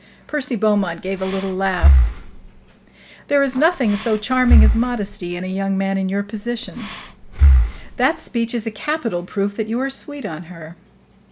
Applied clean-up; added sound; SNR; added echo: none; Breathing; -3 dB; none.